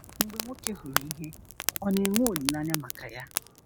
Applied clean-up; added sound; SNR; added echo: none; Fire; 2 dB; none.